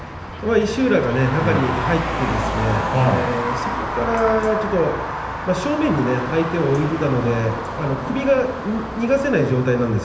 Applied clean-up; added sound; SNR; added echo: none; Traffic noise, roadway noise; 6 dB; reverberation time 0.8 s.